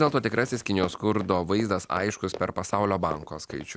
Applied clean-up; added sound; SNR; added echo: none; Run + Fire; 16 dB; none.